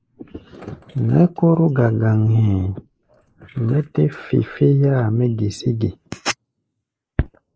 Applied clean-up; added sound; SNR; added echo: neural mask model Resemble Enhance denoiser.